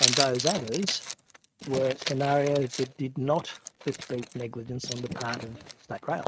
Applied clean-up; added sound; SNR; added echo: neural mask model RNNoise.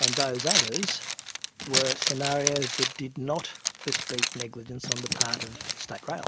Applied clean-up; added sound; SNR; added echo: none; Zipper (clothing); -3 dB; none.